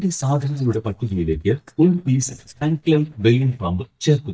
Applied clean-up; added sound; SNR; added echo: neural mask model DeepFilterNet 3.